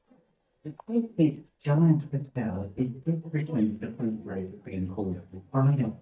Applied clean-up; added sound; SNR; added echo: neural mask model DeepFilterNet 3.